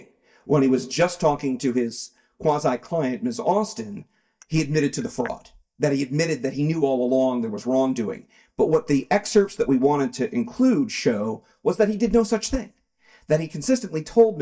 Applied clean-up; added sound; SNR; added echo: neural mask model DeepFilterNet 3.